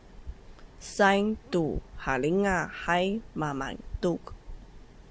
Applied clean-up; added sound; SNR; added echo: none; none; none; none.